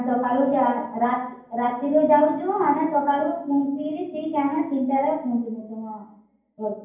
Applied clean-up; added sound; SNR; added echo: none; none; none; reverberation time 0.9 s.